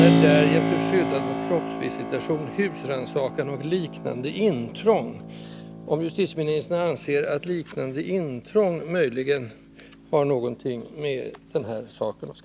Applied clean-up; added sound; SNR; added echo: none; Keyboard (musical); 3 dB; none.